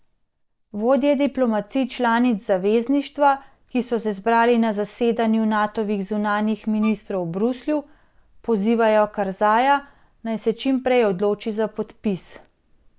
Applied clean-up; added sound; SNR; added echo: neural mask model DeepFilterNet 3.